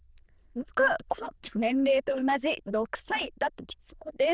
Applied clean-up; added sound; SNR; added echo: neural diffusion model UNIVERSE++.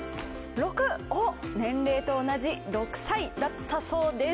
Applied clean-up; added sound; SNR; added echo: none; none; none; none.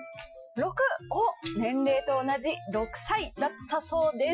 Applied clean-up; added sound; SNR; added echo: classical method Wiener filter.